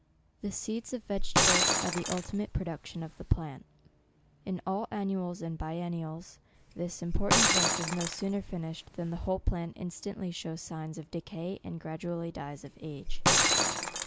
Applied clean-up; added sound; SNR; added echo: none; Shatter; -2 dB; none.